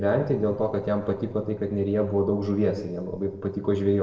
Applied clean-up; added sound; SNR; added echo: neural separator model SepFormer DNS4.